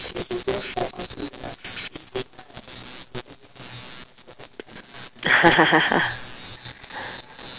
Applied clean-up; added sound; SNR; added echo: none; none; none; none.